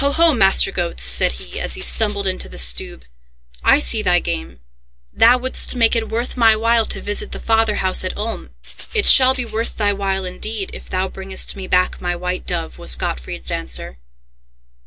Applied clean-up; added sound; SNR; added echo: none; Rattle (instrument); 18 dB; none.